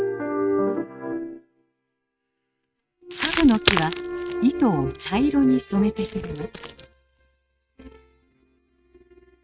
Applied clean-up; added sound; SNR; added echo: neural mask model RNNoise.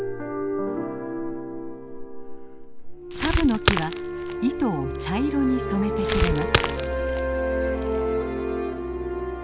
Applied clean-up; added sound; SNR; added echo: none; Crackle; 3 dB; none.